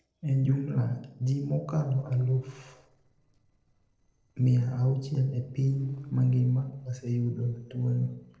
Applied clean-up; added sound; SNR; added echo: neural separator model SepFormer DNS4.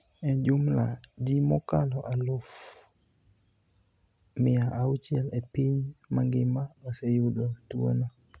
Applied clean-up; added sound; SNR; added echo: none; none; none; none.